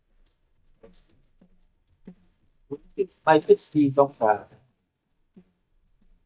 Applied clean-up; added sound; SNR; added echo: neural mask model DeepFilterNet 3.